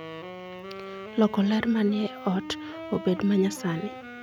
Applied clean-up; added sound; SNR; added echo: none; Wind instrument, woodwind instrument; 12 dB; none.